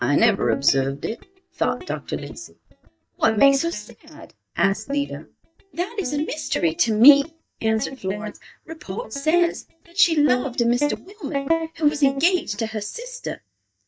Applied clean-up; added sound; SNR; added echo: neural mask model DeepFilterNet 3.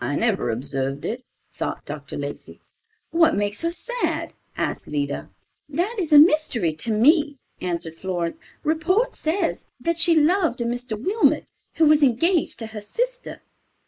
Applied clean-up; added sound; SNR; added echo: neural mask model Resemble Enhance denoiser.